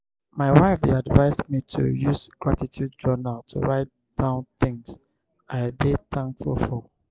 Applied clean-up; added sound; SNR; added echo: none; none; none; none.